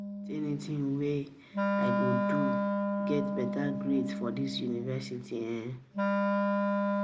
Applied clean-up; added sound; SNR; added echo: none; Wind instrument, woodwind instrument; -3 dB; none.